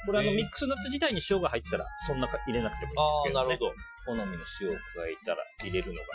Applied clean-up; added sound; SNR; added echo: classical method Wiener filter.